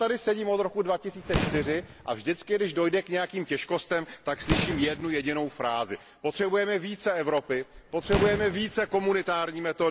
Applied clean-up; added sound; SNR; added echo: none; Fireworks; 7 dB; none.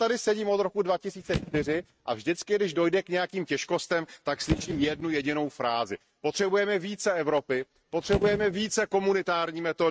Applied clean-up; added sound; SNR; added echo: neural mask model RNNoise.